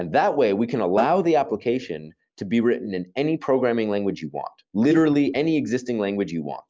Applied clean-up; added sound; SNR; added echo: neural mask model Resemble Enhance denoiser.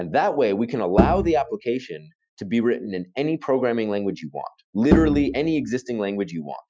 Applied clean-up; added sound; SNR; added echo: classical method Wiener filter.